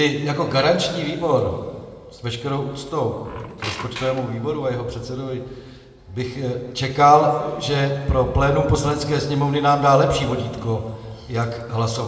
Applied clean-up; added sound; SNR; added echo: none; Squeak; 14 dB; reverberation time 1.7 s.